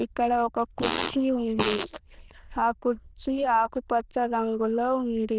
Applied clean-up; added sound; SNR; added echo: neural diffusion model UNIVERSE++.